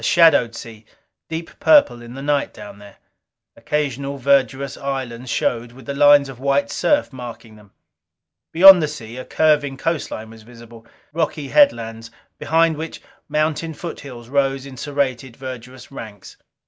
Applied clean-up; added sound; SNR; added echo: none; none; none; none.